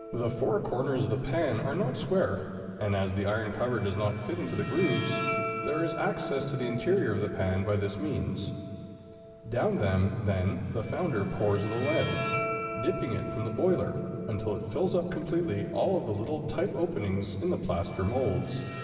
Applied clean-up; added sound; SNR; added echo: none; Bowed string instrument; 10 dB; reverberation time 2.6 s.